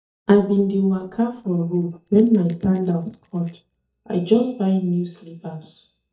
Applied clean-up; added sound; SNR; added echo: neural mask model DeepFilterNet 3.